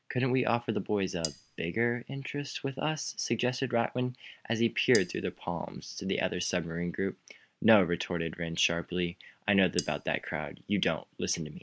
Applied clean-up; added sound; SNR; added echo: none; Cutlery, silverware; 11 dB; none.